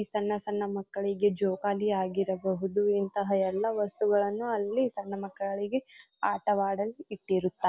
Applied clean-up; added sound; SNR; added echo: none; none; none; none.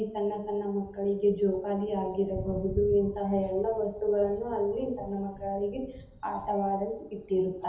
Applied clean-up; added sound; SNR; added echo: none; Thunder; 15 dB; reverberation time 0.8 s.